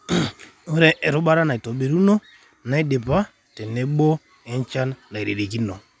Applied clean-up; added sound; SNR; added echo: none; none; none; none.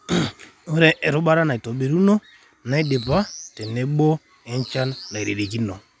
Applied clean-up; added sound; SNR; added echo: none; Bird; 17 dB; none.